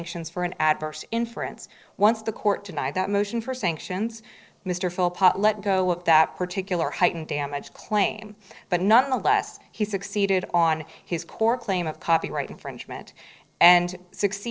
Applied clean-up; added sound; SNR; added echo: neural separator model SepFormer DNS4.